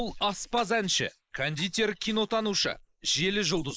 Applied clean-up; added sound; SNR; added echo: neural mask model Resemble Enhance denoiser.